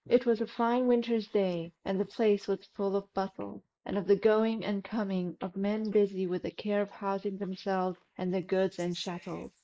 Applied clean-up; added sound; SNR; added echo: neural mask model Resemble Enhance denoiser.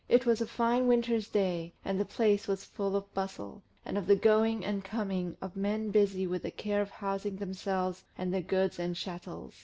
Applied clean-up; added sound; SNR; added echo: none; none; none; none.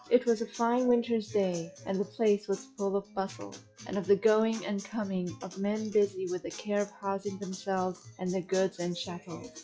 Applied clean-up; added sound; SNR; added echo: classical method log-MMSE.